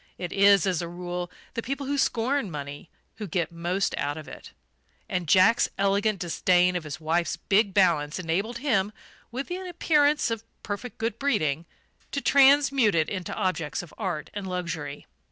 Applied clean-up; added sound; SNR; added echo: none; none; none; none.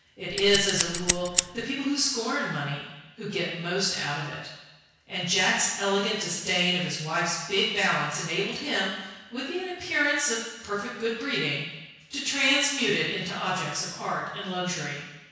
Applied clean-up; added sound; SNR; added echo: none; Scissors; 1 dB; reverberation time 1.1 s.